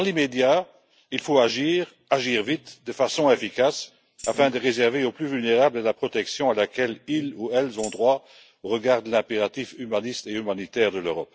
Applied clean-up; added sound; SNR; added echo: none; Tambourine; 18 dB; none.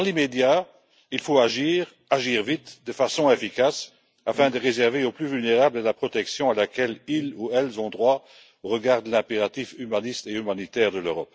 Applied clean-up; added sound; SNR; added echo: none; none; none; none.